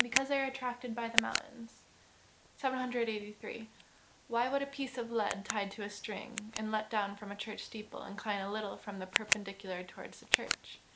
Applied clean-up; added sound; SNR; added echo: none; Tick; 3 dB; none.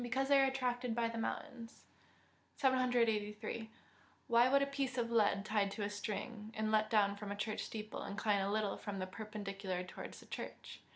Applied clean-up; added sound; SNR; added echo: none; none; none; none.